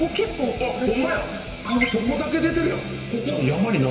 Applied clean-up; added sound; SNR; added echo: none; none; none; reverberation time 2.3 s.